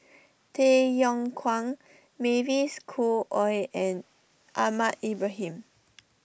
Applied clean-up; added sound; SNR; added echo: none; none; none; none.